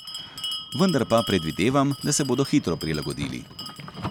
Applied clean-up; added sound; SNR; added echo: none; Bell; 11 dB; none.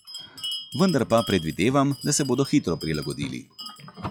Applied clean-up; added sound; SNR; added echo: classical method log-MMSE.